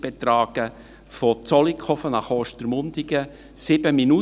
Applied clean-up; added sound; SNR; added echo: none; none; none; none.